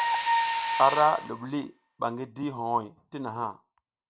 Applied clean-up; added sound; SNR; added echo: none; Mechanisms; 3 dB; none.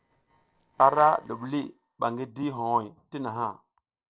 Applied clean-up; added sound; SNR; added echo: neural separator model SepFormer DNS4.